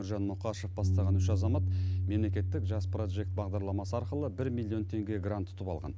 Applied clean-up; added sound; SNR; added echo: none; Bass guitar; -3 dB; none.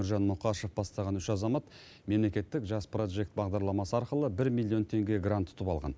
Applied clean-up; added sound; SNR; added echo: none; none; none; none.